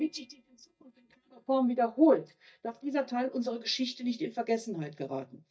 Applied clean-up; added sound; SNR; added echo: neural mask model DeepFilterNet 3.